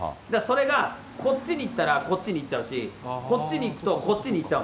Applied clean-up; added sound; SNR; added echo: none; Hiss / Bus / Engine; 17 dB; none.